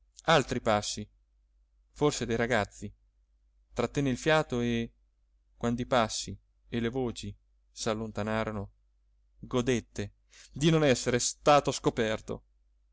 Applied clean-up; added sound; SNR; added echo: none; none; none; none.